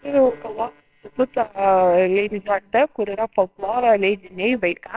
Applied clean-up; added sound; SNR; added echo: neural separator model SepFormer WHAMR!.